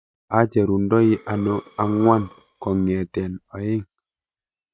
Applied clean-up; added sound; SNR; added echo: neural mask model RNNoise.